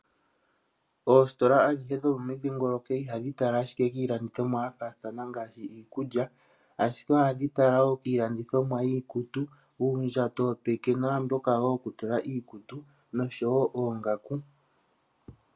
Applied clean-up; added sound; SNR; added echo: none; none; none; none.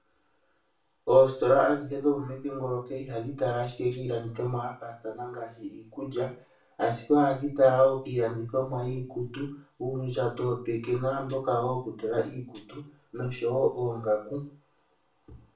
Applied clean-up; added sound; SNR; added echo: none; Tambourine; 15 dB; reverberation time 0.3 s.